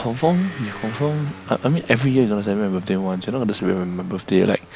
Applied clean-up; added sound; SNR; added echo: none; Motor vehicle (road) / Engine; 18 dB; none.